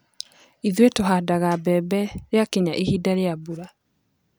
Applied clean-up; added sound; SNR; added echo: none; none; none; none.